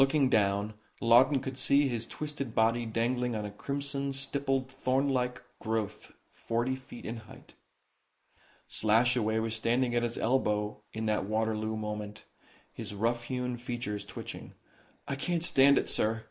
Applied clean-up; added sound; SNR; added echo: neural mask model Resemble Enhance denoiser.